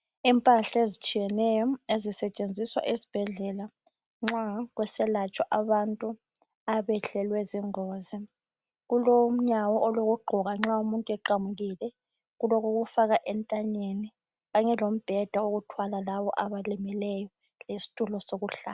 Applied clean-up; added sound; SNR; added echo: none; none; none; none.